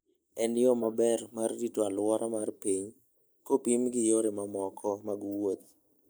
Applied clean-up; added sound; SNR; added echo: neural mask model Resemble Enhance denoiser.